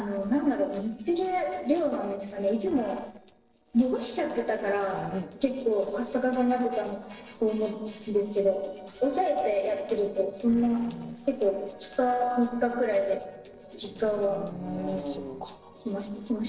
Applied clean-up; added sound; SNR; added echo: neural separator model SepFormer DNS4.